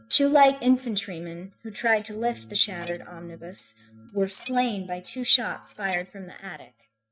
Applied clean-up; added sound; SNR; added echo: neural mask model RNNoise.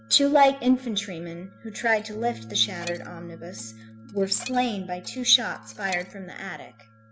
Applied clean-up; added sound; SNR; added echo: none; Dishes, pots, and pans + Bass guitar; 17 dB; none.